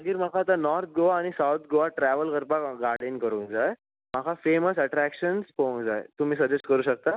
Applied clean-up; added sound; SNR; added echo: none; none; none; none.